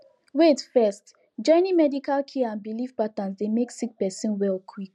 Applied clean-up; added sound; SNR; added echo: none; none; none; none.